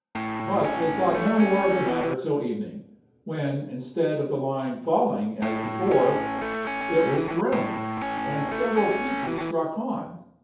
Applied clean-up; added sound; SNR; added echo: none; Guitar; 3 dB; reverberation time 0.7 s.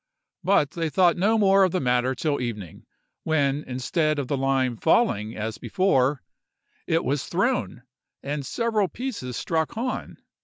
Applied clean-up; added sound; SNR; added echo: none; none; none; none.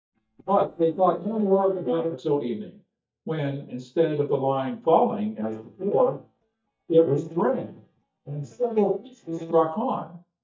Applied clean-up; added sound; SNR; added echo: neural mask model DeepFilterNet 3.